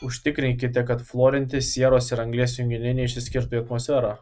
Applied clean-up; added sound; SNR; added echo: neural mask model RNNoise.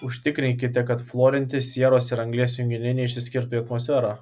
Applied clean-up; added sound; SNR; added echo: none; none; none; none.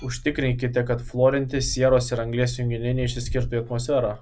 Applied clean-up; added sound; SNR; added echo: none; Wind; 11 dB; none.